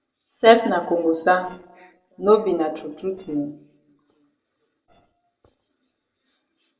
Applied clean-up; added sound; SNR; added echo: neural separator model SepFormer DNS4.